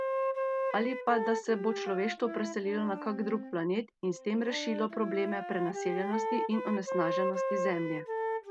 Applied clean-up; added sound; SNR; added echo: none; Wind instrument, woodwind instrument; 2 dB; none.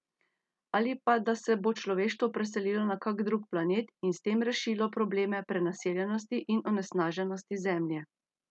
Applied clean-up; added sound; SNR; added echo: none; none; none; none.